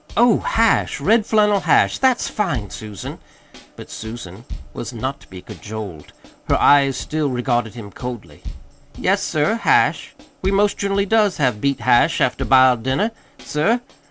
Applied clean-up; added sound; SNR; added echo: none; Bass drum / Snare drum / Drum kit; 15 dB; none.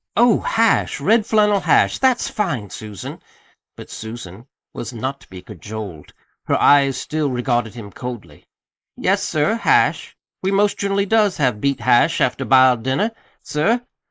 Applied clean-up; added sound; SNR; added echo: neural mask model Resemble Enhance denoiser.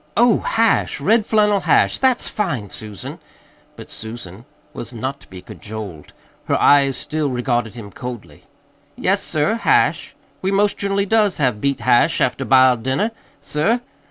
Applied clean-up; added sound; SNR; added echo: none; none; none; none.